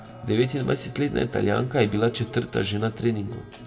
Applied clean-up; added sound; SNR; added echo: none; Acoustic guitar; 17 dB; reverberation time 0.7 s.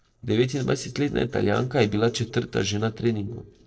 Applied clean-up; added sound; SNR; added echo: neural separator model SepFormer DNS4.